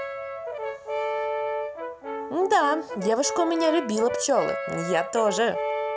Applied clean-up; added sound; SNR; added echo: none; Brass instrument; 4 dB; none.